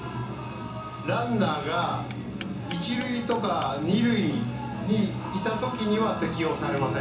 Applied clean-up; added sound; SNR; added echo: none; Hammer; 18 dB; reverberation time 0.8 s.